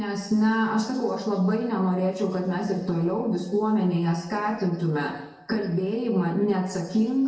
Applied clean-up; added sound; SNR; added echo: none; none; none; reverberation time 1.0 s.